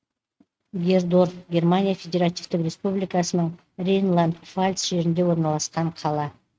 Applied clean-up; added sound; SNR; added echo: neural mask model RNNoise.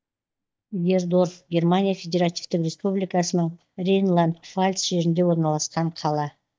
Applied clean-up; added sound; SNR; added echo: neural mask model DeepFilterNet 3.